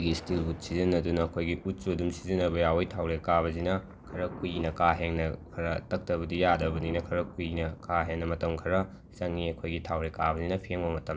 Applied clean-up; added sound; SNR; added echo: none; Thunder; 18 dB; none.